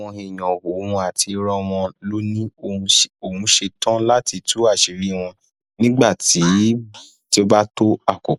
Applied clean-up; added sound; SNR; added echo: neural mask model Resemble Enhance denoiser.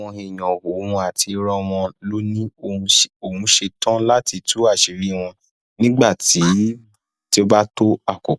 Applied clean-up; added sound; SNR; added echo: neural mask model DeepFilterNet 3.